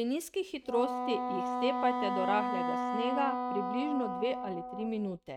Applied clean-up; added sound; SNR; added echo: neural mask model RNNoise.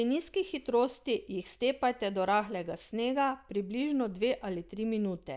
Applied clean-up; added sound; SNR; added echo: none; none; none; none.